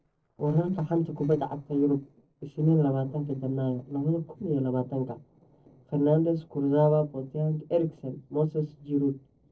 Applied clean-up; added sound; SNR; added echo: neural separator model SepFormer DNS4.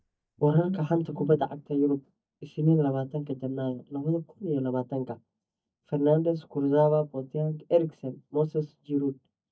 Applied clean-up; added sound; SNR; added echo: neural mask model DeepFilterNet 3.